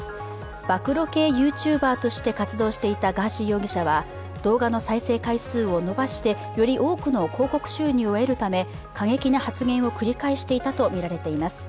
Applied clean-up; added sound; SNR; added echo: none; none; none; none.